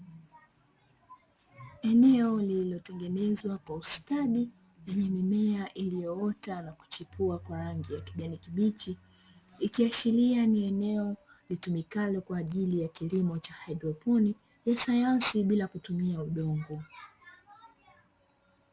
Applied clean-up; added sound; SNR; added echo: none; none; none; none.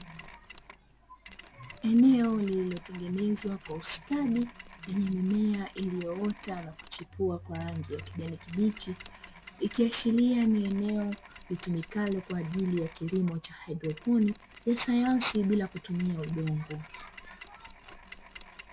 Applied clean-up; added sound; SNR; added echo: none; Mechanisms; 19 dB; none.